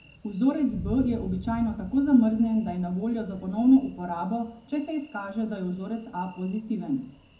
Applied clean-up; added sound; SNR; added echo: none; Thunder; 17 dB; reverberation time 0.3 s.